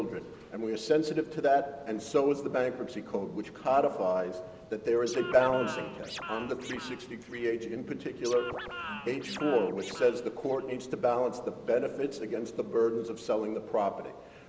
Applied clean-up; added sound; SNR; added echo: none; Scratching (performance technique); 12 dB; none.